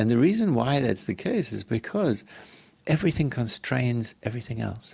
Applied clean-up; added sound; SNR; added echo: none; none; none; none.